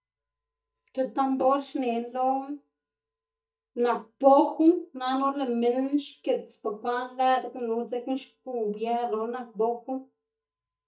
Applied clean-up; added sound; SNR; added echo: neural mask model DeepFilterNet 3.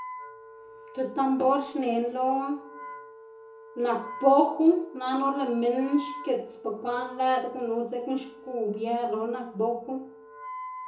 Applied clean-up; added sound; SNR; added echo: none; Wind instrument, woodwind instrument; 16 dB; reverberation time 0.6 s.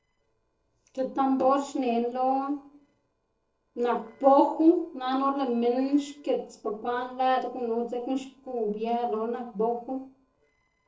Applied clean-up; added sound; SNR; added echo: neural separator model SepFormer DNS4.